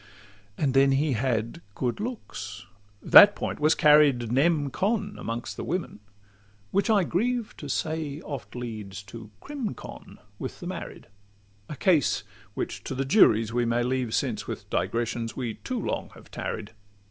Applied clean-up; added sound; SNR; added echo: none; none; none; none.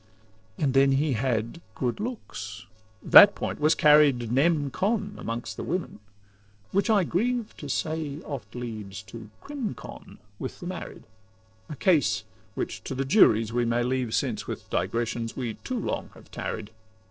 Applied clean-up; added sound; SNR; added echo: neural separator model SepFormer DNS4.